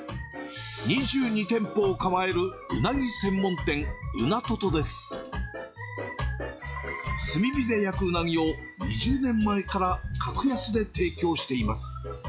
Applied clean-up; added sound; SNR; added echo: classical method log-MMSE.